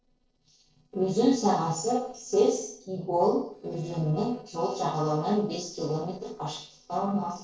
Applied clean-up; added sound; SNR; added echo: neural separator model SepFormer DNS4.